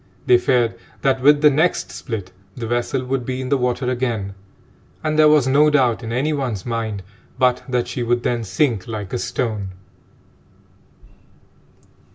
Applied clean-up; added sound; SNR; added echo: none; none; none; none.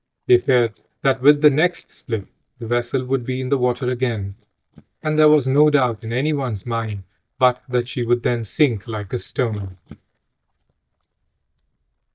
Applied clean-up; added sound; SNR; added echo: neural mask model DeepFilterNet 3.